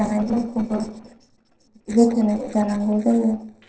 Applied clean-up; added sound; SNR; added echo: neural separator model SepFormer DNS4.